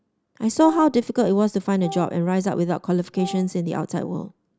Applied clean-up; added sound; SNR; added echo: none; Wind instrument, woodwind instrument; 15 dB; none.